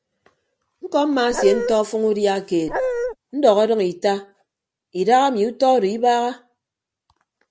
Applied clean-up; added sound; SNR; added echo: none; Dog; 2 dB; none.